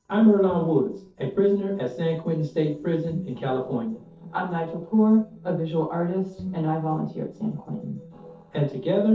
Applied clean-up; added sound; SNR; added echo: neural separator model SepFormer DNS4.